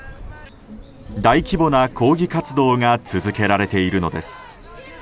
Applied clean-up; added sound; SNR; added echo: none; Bird; 19 dB; none.